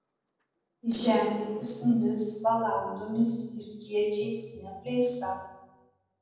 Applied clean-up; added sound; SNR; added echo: neural separator model SepFormer DNS4.